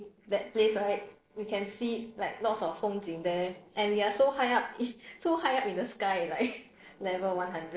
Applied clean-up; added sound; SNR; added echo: neural separator model SepFormer DNS4.